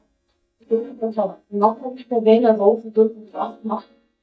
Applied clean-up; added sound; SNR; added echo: neural mask model DeepFilterNet 3.